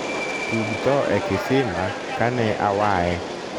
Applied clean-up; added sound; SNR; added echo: none; Subway, metro, underground; 4 dB; none.